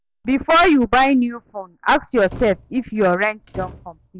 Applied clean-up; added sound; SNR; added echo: none; Slam; 19 dB; none.